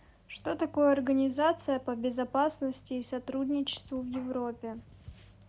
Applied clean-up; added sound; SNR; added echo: none; none; none; none.